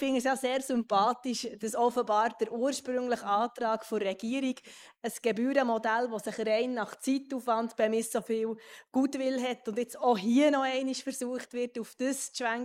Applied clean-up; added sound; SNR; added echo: neural mask model Resemble Enhance denoiser.